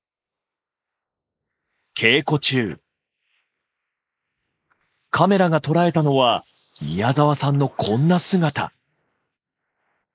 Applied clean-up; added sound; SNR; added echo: neural mask model Resemble Enhance denoiser.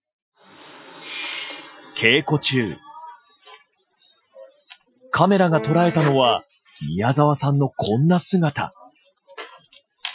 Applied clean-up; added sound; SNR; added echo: classical method Wiener filter.